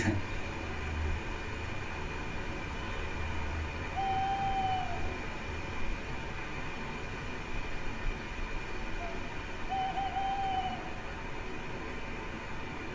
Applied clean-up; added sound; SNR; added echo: none; Bird; 5 dB; reverberation time 0.3 s.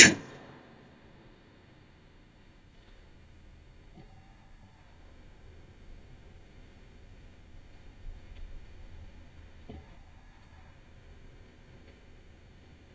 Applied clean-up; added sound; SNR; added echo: neural mask model DeepFilterNet 3.